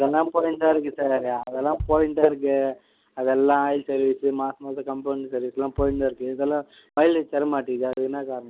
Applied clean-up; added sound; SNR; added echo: none; Bass drum; 16 dB; none.